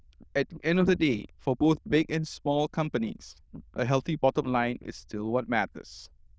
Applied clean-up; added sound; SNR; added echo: neural diffusion model UNIVERSE++.